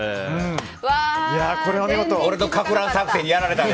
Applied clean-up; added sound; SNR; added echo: none; none; none; none.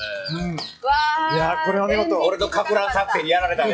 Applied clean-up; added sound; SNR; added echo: classical method log-MMSE.